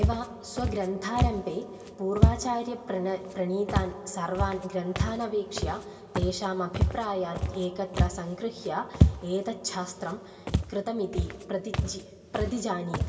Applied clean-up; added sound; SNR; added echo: none; Walk, footsteps; -1 dB; reverberation time 0.2 s.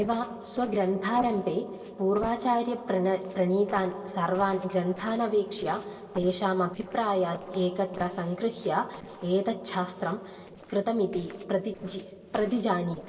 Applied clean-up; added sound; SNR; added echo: neural separator model SepFormer DNS4.